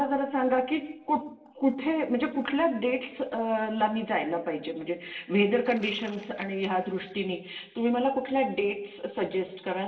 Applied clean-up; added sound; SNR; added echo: neural separator model SepFormer DNS4.